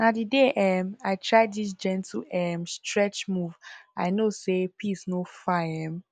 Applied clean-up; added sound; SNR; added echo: none; none; none; none.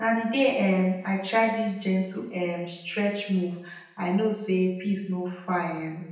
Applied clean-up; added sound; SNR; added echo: none; none; none; reverberation time 0.9 s.